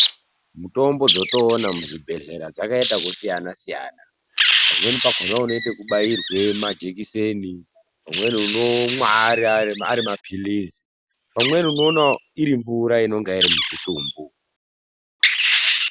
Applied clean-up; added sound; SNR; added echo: none; Wild animals; 2 dB; none.